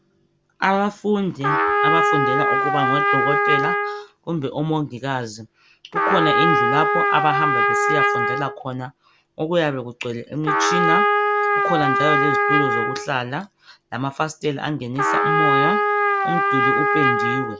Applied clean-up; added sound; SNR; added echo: none; Trumpet; -4 dB; none.